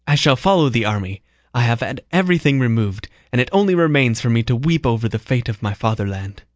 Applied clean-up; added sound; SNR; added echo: none; none; none; none.